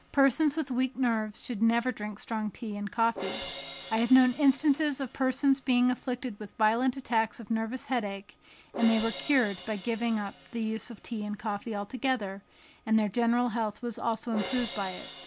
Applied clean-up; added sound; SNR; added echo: none; Crash cymbal; 17 dB; none.